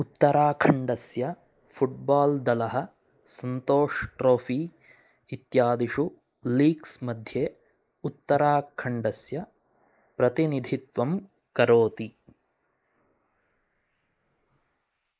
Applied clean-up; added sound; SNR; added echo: neural mask model Resemble Enhance denoiser.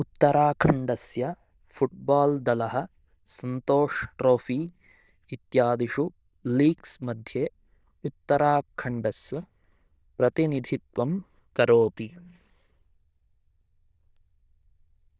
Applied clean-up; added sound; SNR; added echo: neural diffusion model UNIVERSE++.